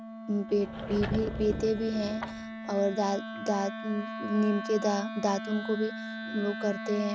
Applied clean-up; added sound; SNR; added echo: none; Sliding door / Wood + Wind instrument, woodwind instrument; 7 dB; none.